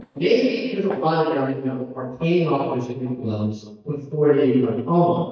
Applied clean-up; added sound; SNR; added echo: neural mask model DeepFilterNet 3.